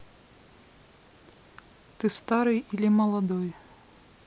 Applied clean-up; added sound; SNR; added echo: none; none; none; none.